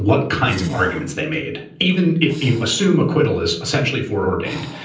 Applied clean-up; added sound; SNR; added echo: neural separator model SepFormer DNS4.